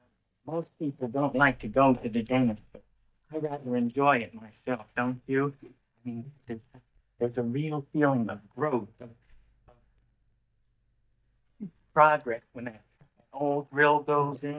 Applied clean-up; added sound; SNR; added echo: neural mask model DeepFilterNet 3.